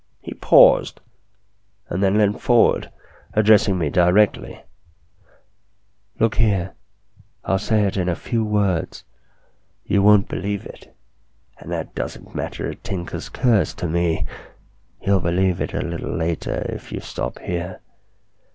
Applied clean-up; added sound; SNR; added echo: none; none; none; none.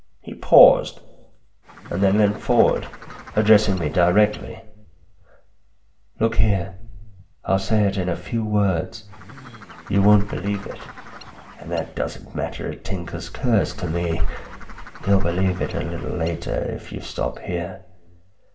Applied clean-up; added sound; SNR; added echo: none; Bird; 19 dB; reverberation time 0.5 s.